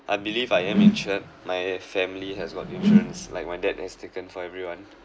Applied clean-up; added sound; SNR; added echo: none; Whoosh, swoosh, swish; -5 dB; none.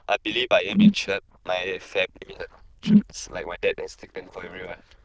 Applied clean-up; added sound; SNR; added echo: neural diffusion model UNIVERSE++.